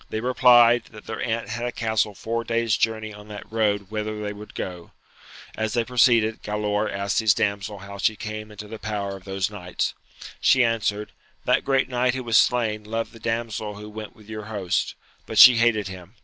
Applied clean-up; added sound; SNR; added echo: none; none; none; none.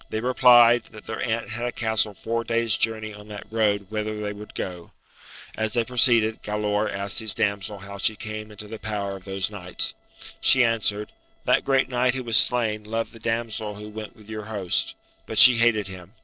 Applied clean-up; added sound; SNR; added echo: neural separator model SepFormer DNS4.